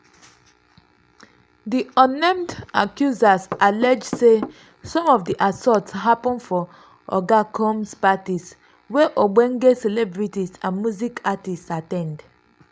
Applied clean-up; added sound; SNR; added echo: none; Knock / Wood; 15 dB; none.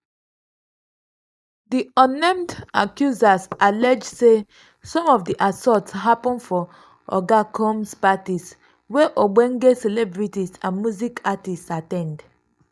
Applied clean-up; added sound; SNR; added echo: neural mask model DeepFilterNet 3.